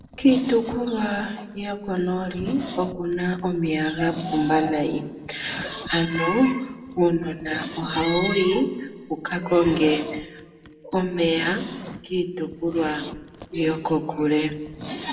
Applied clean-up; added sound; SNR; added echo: none; Zipper (clothing); 15 dB; reverberation time 1.0 s.